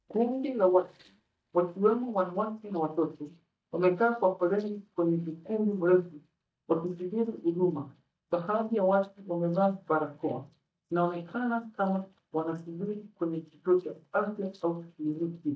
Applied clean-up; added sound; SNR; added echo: neural mask model DeepFilterNet 3.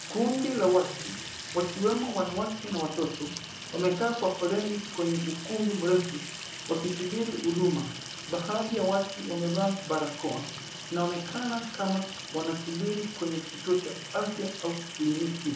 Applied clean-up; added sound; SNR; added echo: none; Sink (filling or washing) / Water tap, faucet; 10 dB; reverberation time 0.5 s.